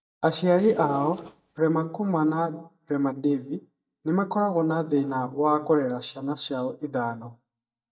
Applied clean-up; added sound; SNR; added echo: neural mask model DeepFilterNet 3.